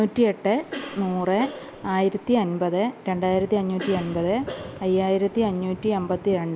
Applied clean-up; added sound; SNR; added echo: none; Cough; 14 dB; none.